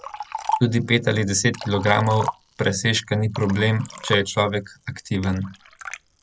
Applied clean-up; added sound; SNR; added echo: none; Liquid; 11 dB; none.